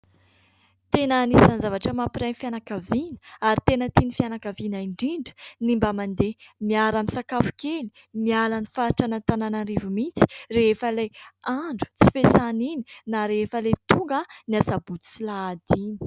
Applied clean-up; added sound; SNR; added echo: none; none; none; none.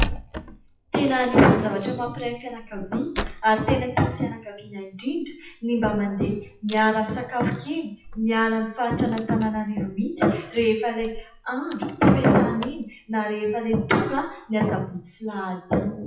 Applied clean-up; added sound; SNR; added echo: classical method WPE with log-MMSE.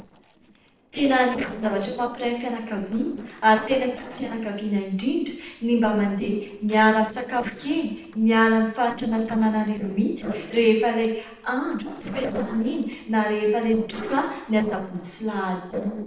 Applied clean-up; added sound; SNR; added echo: neural separator model SepFormer DNS4.